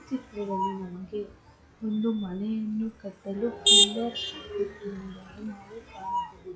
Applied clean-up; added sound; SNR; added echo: classical method log-MMSE.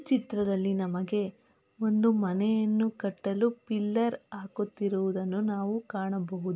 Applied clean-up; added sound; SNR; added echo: none; none; none; none.